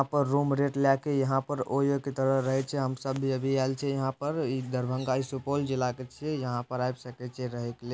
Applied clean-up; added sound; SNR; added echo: none; none; none; none.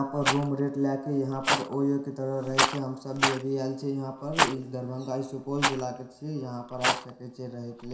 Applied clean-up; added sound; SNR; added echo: none; Rattle; 1 dB; reverberation time 0.7 s.